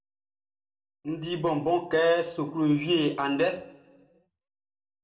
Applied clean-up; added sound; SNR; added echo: none; none; none; reverberation time 0.5 s.